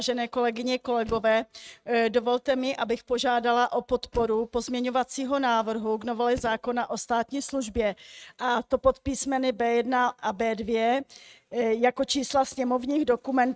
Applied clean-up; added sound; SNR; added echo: neural mask model RNNoise.